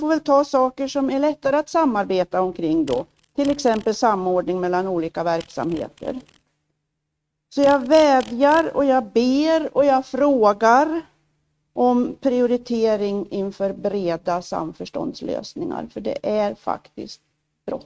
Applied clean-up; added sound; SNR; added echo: neural mask model RNNoise.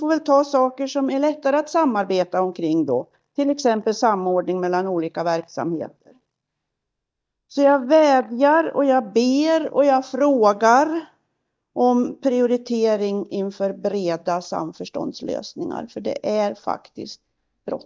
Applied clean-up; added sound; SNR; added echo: neural mask model DeepFilterNet 3.